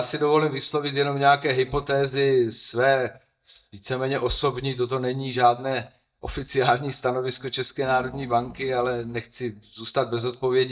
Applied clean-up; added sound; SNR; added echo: neural mask model DeepFilterNet 3.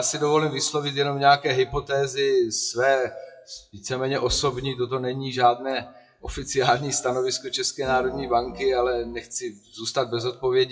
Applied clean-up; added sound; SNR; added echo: classical method WPE with log-MMSE.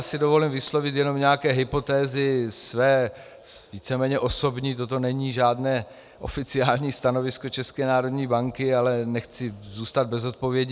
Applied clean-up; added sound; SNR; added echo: none; none; none; none.